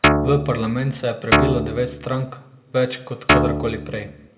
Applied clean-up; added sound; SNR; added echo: none; Guitar; -3 dB; reverberation time 1.4 s.